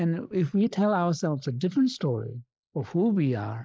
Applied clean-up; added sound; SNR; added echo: neural mask model Resemble Enhance denoiser.